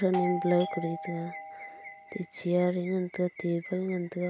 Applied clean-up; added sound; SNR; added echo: none; Doorbell; 7 dB; none.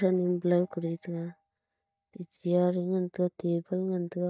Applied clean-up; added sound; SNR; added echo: neural mask model DeepFilterNet 3.